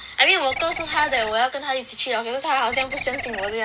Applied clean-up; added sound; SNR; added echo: none; Bird; 9 dB; none.